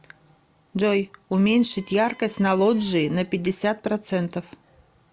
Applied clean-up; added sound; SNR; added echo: none; none; none; none.